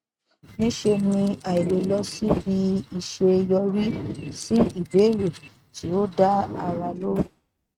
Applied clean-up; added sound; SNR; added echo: neural mask model RNNoise.